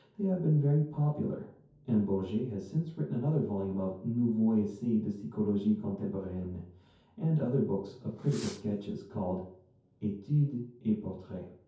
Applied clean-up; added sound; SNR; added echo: none; Fireworks; 20 dB; reverberation time 0.6 s.